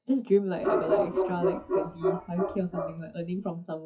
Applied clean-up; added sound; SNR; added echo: classical method WPE with log-MMSE.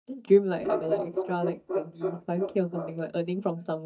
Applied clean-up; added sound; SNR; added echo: neural mask model DeepFilterNet 3.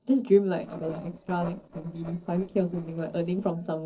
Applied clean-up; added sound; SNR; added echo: neural separator model SepFormer DNS4.